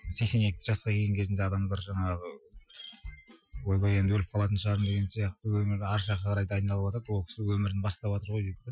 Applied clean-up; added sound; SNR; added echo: classical method Wiener filter.